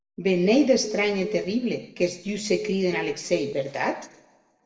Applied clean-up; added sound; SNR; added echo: none; Telephone; 11 dB; reverberation time 1.0 s.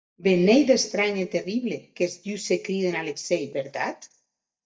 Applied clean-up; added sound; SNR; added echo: neural mask model DeepFilterNet 3.